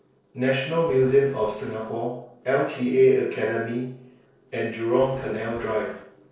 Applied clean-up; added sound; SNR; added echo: neural separator model SepFormer DNS4.